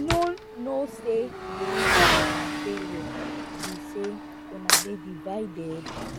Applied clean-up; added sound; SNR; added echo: none; Motorcycle / Accelerating, revving, vroom + Cutlery, silverware / Drawer open or close; -4 dB; none.